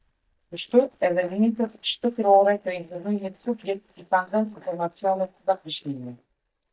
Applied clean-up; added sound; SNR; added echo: neural mask model DeepFilterNet 3.